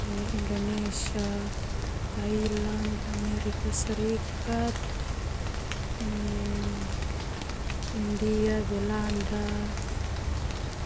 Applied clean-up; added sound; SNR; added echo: none; Rain; -2 dB; none.